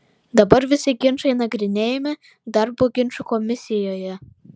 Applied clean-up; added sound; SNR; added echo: none; none; none; none.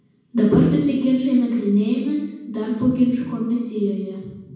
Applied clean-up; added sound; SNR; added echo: none; none; none; reverberation time 1.2 s.